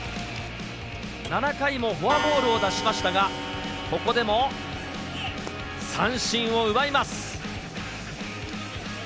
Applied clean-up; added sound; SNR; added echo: none; Clock; 9 dB; none.